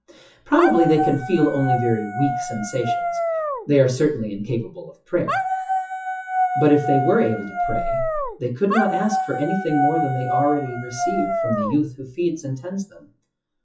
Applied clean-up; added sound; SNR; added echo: classical method WPE with log-MMSE.